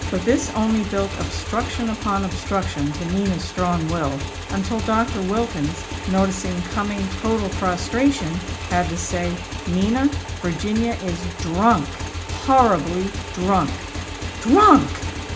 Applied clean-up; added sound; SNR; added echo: none; Motorcycle / Engine; 7 dB; reverberation time 0.4 s.